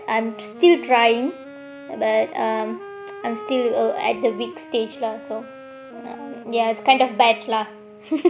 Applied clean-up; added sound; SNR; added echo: none; Wind instrument, woodwind instrument; 15 dB; none.